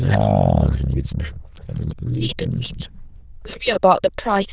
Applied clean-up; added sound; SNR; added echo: neural diffusion model UNIVERSE++.